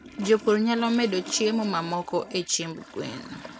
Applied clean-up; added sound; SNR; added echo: none; Toilet flush; 16 dB; none.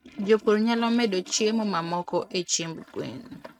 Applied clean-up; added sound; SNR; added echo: neural mask model RNNoise.